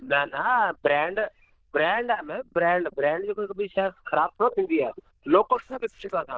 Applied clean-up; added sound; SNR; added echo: neural diffusion model UNIVERSE++.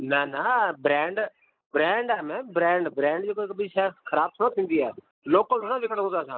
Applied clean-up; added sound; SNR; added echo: neural mask model Resemble Enhance denoiser.